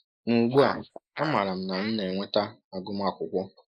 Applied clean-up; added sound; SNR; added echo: neural mask model Resemble Enhance denoiser.